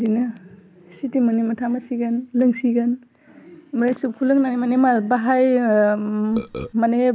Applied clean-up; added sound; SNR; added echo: none; Burping, eructation; 10 dB; none.